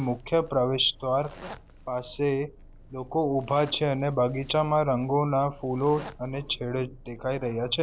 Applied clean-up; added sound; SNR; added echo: none; Engine + Zipper (clothing); 20 dB; none.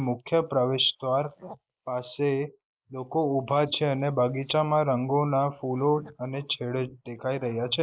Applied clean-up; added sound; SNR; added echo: neural mask model Resemble Enhance denoiser.